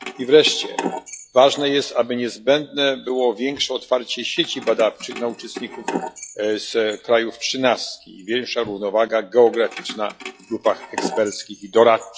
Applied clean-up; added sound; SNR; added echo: classical method log-MMSE.